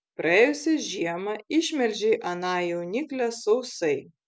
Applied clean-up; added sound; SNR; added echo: none; none; none; none.